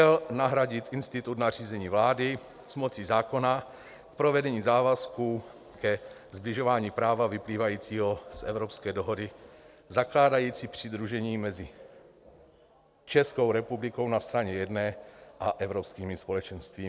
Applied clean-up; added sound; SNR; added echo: none; none; none; none.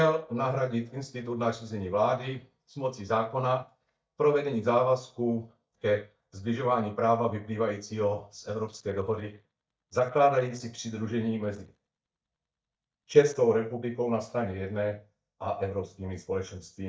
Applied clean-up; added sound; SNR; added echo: neural mask model DeepFilterNet 3.